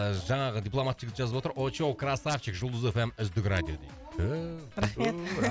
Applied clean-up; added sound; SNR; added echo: none; Dog; 19 dB; none.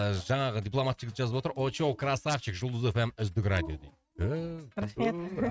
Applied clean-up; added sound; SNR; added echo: neural mask model RNNoise.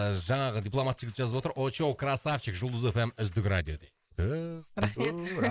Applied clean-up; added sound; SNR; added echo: neural mask model Resemble Enhance denoiser.